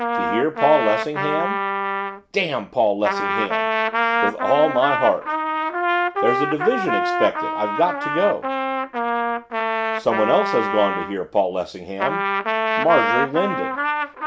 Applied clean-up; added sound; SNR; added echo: none; Trumpet; 0 dB; none.